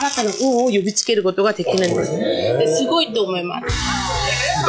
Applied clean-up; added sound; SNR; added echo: classical method log-MMSE.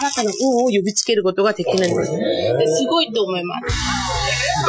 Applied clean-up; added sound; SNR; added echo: classical method Wiener filter.